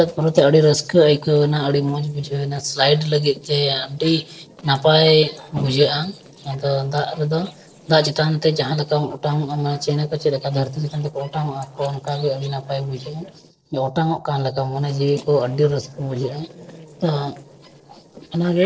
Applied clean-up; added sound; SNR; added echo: neural separator model SepFormer DNS4.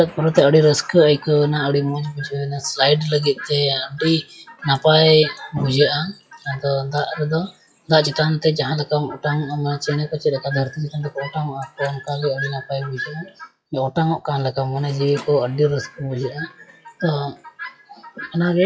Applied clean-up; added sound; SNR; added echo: classical method WPE with log-MMSE.